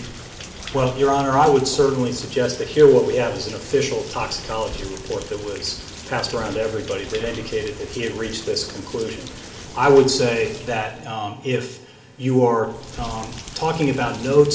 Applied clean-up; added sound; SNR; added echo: none; Rain; 15 dB; reverberation time 1.8 s.